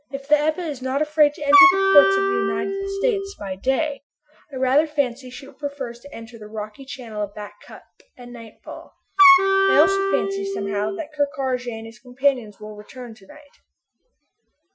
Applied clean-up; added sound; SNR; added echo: classical method Wiener filter.